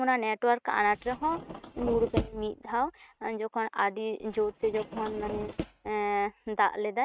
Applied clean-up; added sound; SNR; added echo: neural mask model RNNoise.